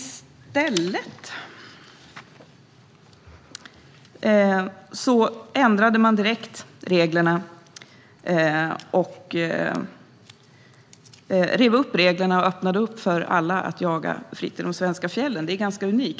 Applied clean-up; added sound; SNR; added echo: none; none; none; none.